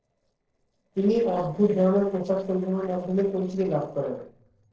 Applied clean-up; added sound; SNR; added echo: neural separator model SepFormer DNS4.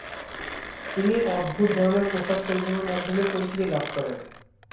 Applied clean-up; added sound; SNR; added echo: none; Mechanisms; 9 dB; reverberation time 0.6 s.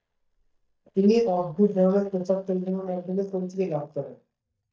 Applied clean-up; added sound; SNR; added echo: neural mask model DeepFilterNet 3.